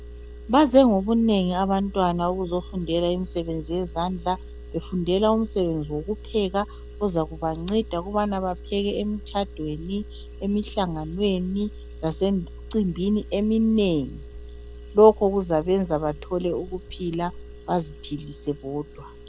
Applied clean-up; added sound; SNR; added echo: none; Engine; 15 dB; none.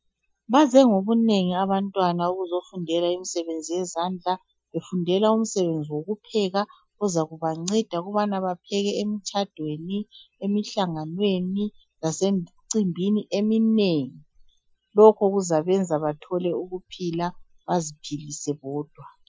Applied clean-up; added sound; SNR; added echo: classical method Wiener filter.